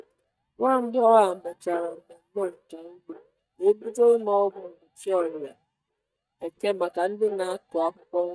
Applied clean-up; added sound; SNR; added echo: neural mask model DeepFilterNet 3.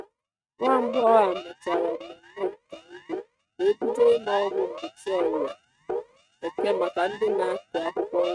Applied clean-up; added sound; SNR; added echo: neural mask model RNNoise.